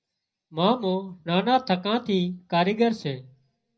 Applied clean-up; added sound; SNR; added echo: none; none; none; reverberation time 0.5 s.